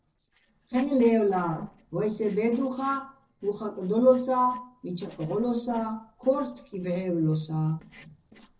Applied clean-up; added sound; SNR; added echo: neural separator model SepFormer DNS4.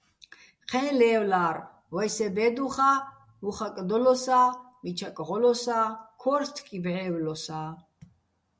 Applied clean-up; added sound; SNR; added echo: none; none; none; none.